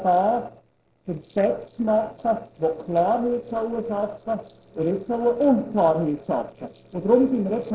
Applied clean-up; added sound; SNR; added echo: neural separator model SepFormer DNS4.